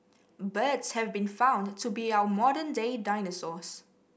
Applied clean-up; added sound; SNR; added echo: none; none; none; none.